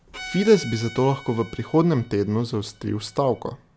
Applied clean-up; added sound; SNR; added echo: none; Bowed string instrument; 18 dB; none.